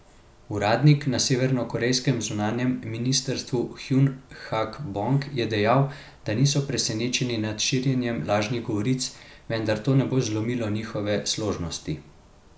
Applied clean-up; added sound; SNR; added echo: none; none; none; none.